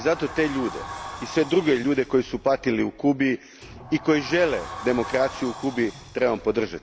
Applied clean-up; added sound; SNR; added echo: none; Sliding door; 15 dB; none.